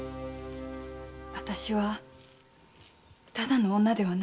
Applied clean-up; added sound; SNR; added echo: none; none; none; none.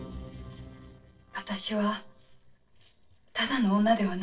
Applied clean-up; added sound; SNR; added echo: neural separator model SepFormer DNS4.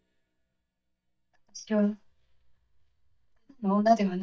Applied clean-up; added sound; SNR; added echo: neural mask model DeepFilterNet 3.